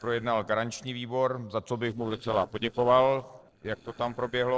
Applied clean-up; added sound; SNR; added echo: neural separator model SepFormer DNS4.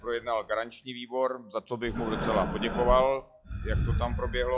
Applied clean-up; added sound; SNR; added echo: classical method log-MMSE.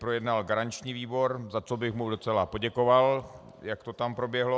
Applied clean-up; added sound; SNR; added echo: none; none; none; none.